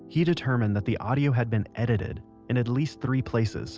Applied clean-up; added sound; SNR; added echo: none; none; none; none.